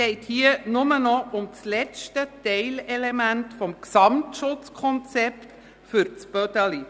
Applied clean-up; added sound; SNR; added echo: none; none; none; none.